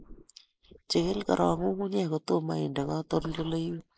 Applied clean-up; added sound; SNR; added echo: neural mask model Resemble Enhance denoiser.